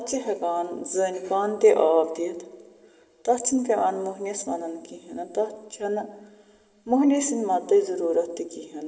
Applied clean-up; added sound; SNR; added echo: none; none; none; reverberation time 1.9 s.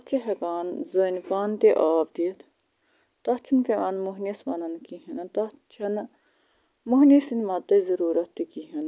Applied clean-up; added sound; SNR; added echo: none; none; none; none.